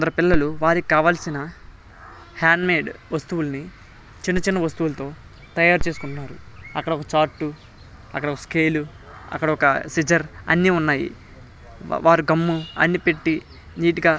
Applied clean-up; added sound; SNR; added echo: none; none; none; none.